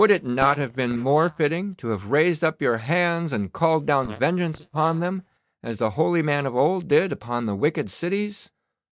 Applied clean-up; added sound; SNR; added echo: neural mask model DeepFilterNet 3.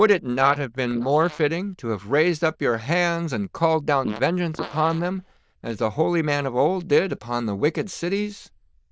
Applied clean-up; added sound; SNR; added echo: neural diffusion model UNIVERSE++.